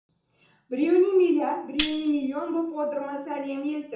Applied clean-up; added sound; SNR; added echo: none; Tambourine; 9 dB; reverberation time 0.7 s.